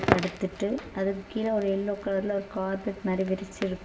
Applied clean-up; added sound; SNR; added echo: none; Crackle; 6 dB; reverberation time 1.7 s.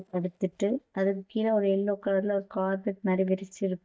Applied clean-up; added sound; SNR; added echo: neural mask model DeepFilterNet 3.